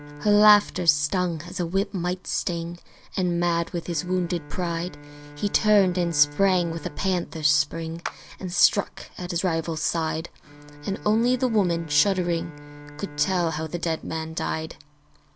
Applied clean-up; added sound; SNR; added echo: none; Bowed string instrument + Clapping; 18 dB; none.